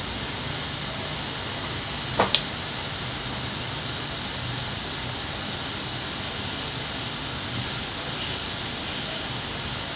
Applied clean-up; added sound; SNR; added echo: none; none; none; none.